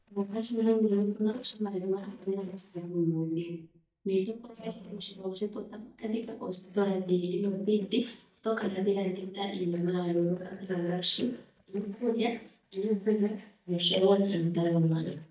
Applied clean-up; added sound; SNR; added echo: neural mask model DeepFilterNet 3.